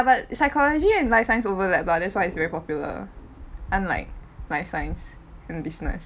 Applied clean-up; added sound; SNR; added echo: none; none; none; none.